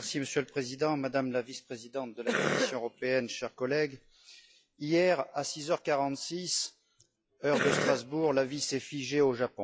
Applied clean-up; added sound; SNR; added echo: classical method log-MMSE.